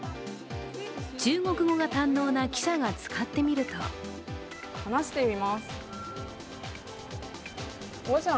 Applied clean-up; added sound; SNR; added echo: none; none; none; none.